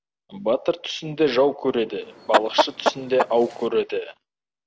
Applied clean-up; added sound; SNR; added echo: none; Chicken, rooster; 0 dB; none.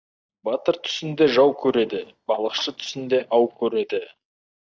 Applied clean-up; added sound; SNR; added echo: neural mask model DeepFilterNet 3.